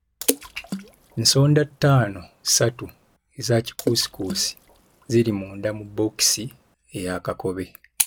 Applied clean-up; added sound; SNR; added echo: none; Water / Splash, splatter; 13 dB; none.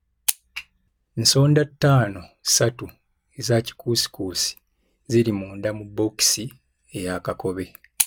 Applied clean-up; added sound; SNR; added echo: none; none; none; none.